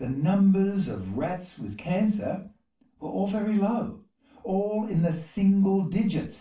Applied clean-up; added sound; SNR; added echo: none; none; none; reverberation time 0.3 s.